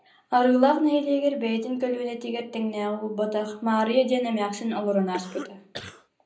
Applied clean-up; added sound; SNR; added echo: none; Cough; 14 dB; reverberation time 0.5 s.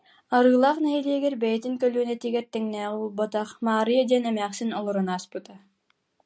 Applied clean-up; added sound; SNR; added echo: none; none; none; none.